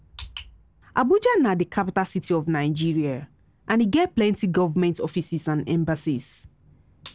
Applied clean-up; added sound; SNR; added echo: none; none; none; none.